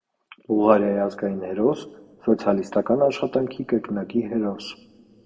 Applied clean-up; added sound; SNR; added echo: none; none; none; reverberation time 1.6 s.